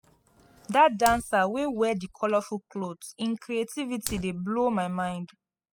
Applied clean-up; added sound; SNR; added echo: classical method spectral subtraction.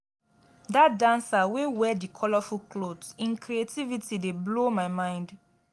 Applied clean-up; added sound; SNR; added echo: none; none; none; none.